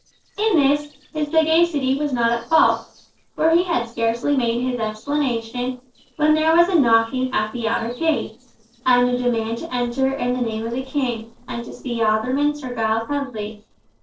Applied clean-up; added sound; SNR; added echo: neural separator model SepFormer DNS4.